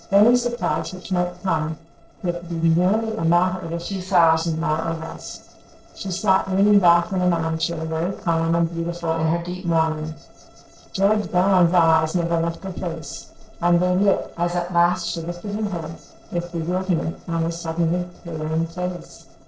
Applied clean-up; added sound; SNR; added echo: neural separator model SepFormer DNS4.